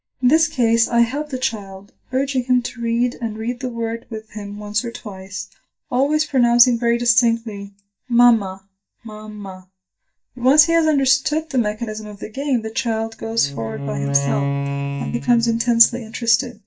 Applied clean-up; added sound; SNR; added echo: neural mask model DeepFilterNet 3.